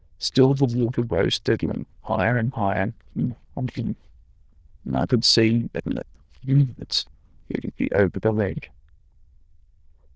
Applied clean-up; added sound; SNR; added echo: neural diffusion model UNIVERSE++.